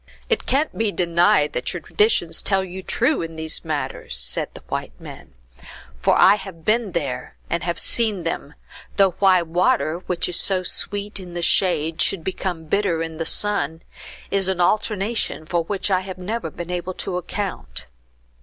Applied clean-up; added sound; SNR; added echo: none; none; none; none.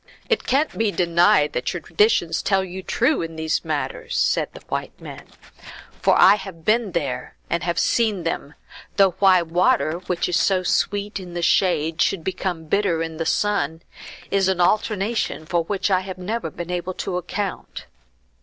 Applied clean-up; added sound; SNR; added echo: neural separator model SepFormer DNS4.